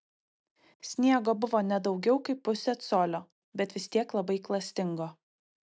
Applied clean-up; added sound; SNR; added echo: none; none; none; none.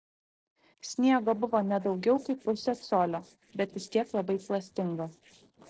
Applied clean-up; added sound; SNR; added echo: neural separator model SepFormer DNS4.